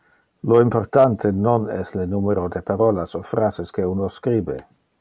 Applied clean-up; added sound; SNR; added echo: none; none; none; none.